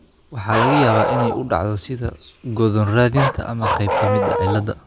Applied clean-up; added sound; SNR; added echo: none; Bark; 3 dB; none.